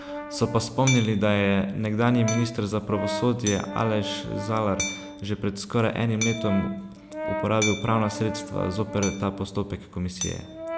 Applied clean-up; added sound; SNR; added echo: none; Brass instrument + Hammer; 8 dB; none.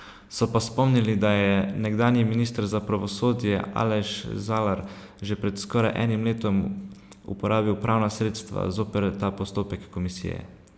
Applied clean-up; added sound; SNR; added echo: none; none; none; none.